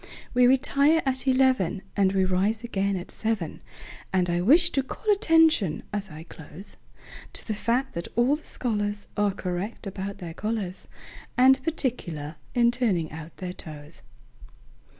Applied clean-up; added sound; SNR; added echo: none; none; none; none.